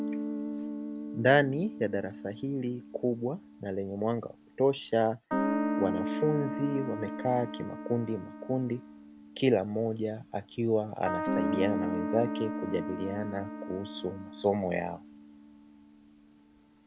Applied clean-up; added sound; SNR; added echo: none; Guitar + Keyboard (musical); 5 dB; none.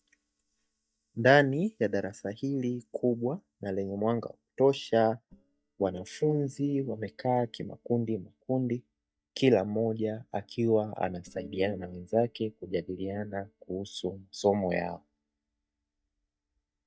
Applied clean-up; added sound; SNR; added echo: neural mask model DeepFilterNet 3.